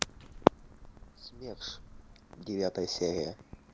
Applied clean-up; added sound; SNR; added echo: none; Rain; 18 dB; none.